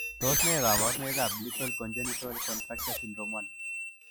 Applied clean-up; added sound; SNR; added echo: classical method log-MMSE.